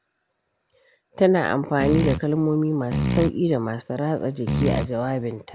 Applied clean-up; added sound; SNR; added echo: none; Fart; 2 dB; none.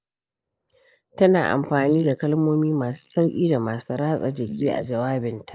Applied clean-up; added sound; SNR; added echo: neural mask model Resemble Enhance denoiser.